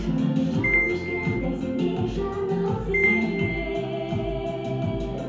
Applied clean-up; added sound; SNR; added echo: none; Piano; 4 dB; reverberation time 0.9 s.